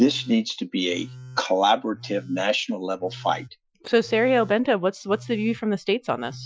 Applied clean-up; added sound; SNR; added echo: classical method Wiener filter.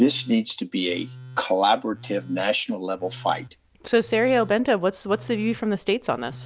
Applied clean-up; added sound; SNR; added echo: none; Telephone; 20 dB; none.